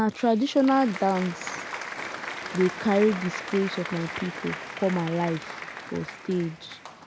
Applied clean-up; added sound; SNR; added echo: none; Applause; 10 dB; none.